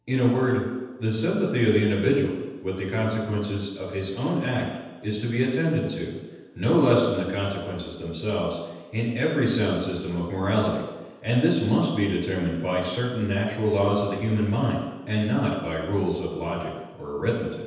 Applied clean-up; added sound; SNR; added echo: none; none; none; reverberation time 1.1 s.